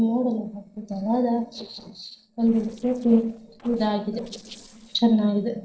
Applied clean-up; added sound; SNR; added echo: neural separator model SepFormer DNS4.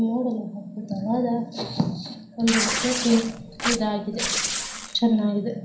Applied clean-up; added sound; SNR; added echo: none; Tearing; 3 dB; reverberation time 0.6 s.